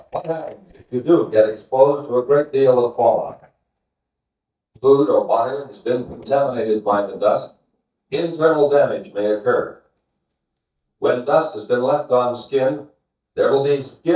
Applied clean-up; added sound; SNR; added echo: neural mask model DeepFilterNet 3.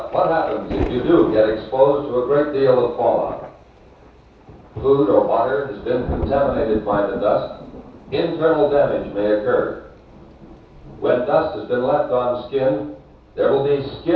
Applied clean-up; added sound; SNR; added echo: none; Thunder; 15 dB; reverberation time 0.6 s.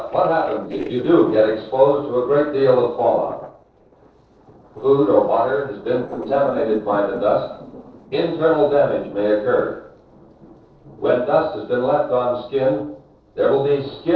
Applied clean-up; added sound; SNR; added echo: neural separator model SepFormer DNS4.